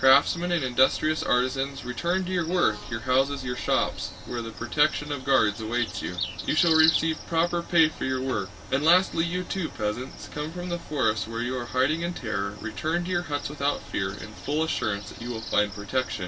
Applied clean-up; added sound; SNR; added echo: none; none; none; reverberation time 0.1 s.